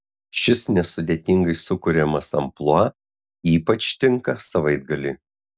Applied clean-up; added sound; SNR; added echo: none; none; none; none.